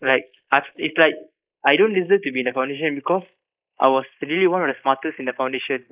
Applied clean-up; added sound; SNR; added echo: neural mask model Resemble Enhance denoiser.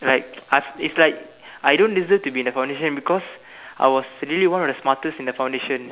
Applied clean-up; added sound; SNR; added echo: none; none; none; none.